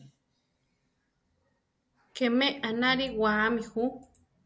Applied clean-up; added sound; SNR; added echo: none; none; none; none.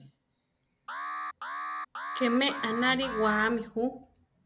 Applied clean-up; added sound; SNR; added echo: none; Alarm; 6 dB; none.